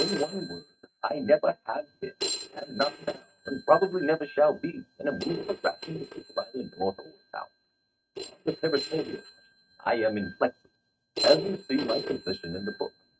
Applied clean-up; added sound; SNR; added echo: neural mask model RNNoise.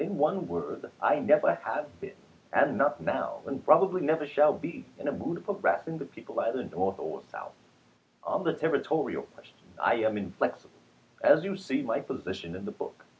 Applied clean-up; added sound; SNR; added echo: none; none; none; none.